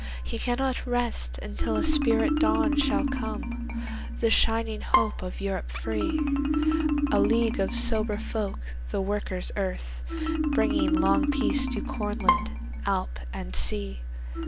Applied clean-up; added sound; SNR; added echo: none; Bowed string instrument + Marimba, xylophone; 2 dB; none.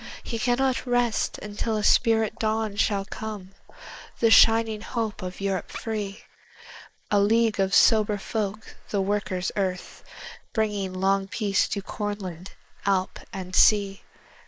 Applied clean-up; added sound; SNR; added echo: neural mask model Resemble Enhance denoiser.